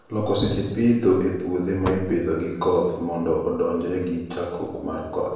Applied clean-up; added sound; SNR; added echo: none; Fireworks; 11 dB; reverberation time 0.8 s.